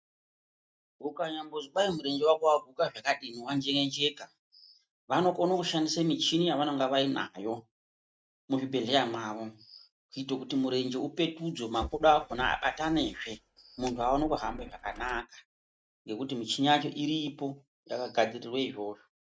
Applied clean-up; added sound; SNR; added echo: neural mask model RNNoise.